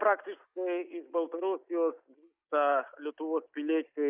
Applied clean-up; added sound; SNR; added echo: neural mask model DeepFilterNet 3.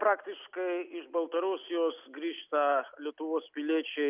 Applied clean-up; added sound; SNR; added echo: none; none; none; none.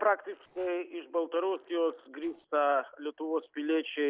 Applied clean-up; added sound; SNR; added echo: neural separator model SepFormer DNS4.